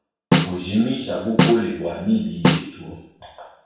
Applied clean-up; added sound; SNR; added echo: none; Snare drum; -2 dB; reverberation time 0.7 s.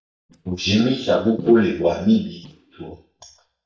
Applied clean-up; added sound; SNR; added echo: neural mask model DeepFilterNet 3.